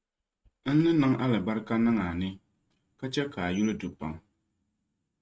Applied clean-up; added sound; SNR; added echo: neural mask model RNNoise.